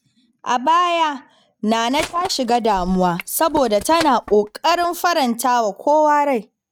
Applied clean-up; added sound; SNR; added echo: neural mask model RNNoise.